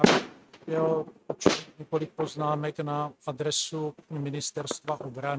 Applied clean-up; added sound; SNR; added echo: neural mask model RNNoise.